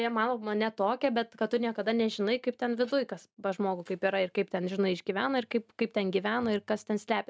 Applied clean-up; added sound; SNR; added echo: none; none; none; none.